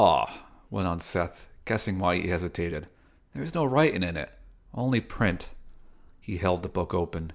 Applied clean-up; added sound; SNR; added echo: none; none; none; none.